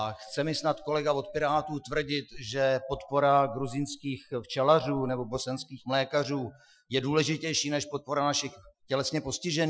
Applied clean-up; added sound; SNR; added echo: classical method Wiener filter.